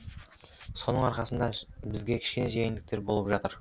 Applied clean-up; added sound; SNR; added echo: none; none; none; none.